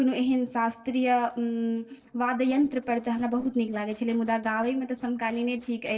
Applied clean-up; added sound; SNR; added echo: neural separator model SepFormer DNS4.